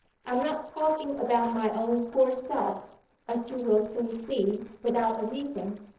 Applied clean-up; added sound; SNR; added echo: neural separator model SepFormer DNS4.